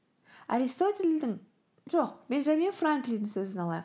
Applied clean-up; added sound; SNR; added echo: none; none; none; none.